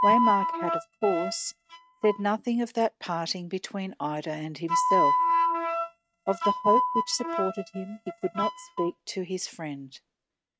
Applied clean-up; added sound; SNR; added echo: neural mask model RNNoise.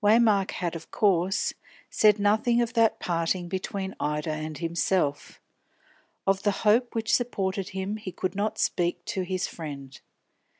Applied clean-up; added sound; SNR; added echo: none; none; none; none.